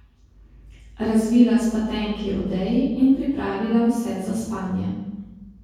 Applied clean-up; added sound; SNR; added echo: none; none; none; reverberation time 1.3 s.